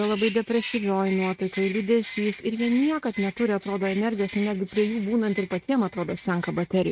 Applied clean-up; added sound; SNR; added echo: neural mask model RNNoise.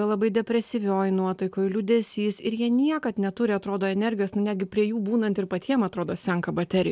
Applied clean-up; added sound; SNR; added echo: none; none; none; none.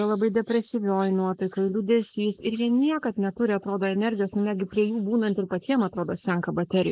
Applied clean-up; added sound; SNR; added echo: neural mask model Resemble Enhance denoiser.